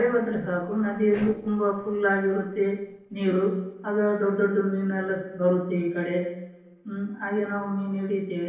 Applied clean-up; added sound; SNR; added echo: neural separator model SepFormer DNS4.